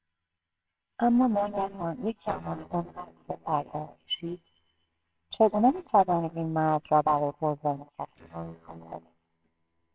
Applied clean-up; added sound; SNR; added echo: neural separator model SepFormer WHAMR!.